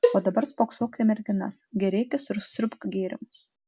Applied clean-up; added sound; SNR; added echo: none; Cowbell; 1 dB; none.